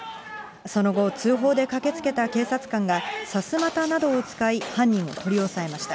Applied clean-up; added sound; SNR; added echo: none; none; none; none.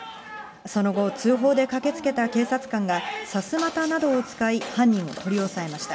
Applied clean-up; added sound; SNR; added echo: none; none; none; reverberation time 0.4 s.